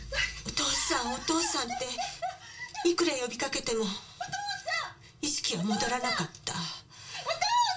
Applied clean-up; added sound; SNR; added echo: none; none; none; reverberation time 0.2 s.